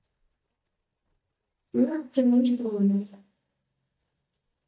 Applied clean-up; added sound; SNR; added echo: neural mask model DeepFilterNet 3.